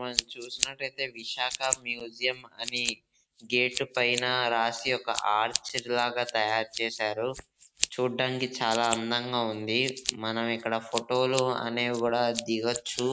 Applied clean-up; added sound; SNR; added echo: neural mask model Resemble Enhance denoiser.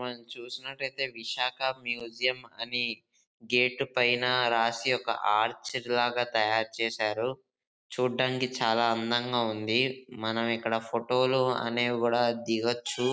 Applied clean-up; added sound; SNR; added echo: none; none; none; none.